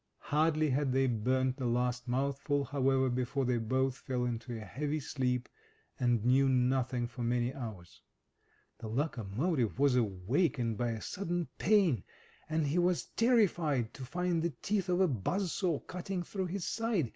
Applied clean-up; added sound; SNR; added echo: none; none; none; none.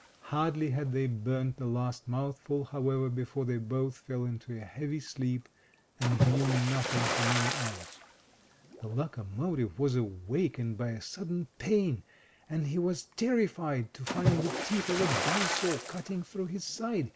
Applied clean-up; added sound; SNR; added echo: none; Splash, splatter; 6 dB; none.